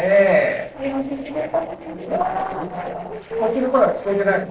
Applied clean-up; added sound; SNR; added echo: neural separator model SepFormer DNS4.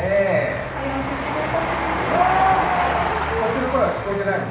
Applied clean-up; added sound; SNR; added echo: none; Train; 3 dB; reverberation time 0.9 s.